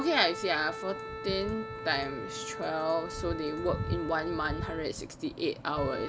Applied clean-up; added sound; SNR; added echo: none; Wind instrument, woodwind instrument; 9 dB; none.